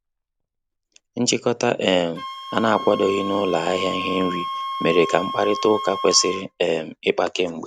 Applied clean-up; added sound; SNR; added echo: none; Wind instrument, woodwind instrument; 9 dB; none.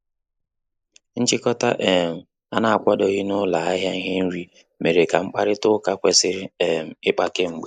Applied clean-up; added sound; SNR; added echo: neural mask model Resemble Enhance denoiser.